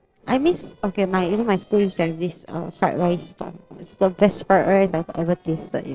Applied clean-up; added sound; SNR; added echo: neural separator model SepFormer DNS4.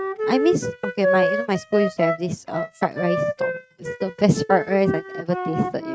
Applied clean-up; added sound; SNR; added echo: neural mask model RNNoise.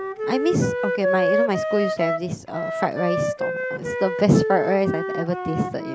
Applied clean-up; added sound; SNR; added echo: none; Wind instrument, woodwind instrument; 1 dB; none.